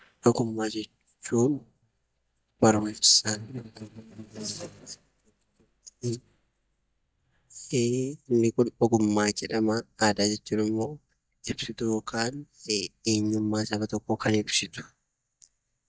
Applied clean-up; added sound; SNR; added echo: neural mask model DeepFilterNet 3.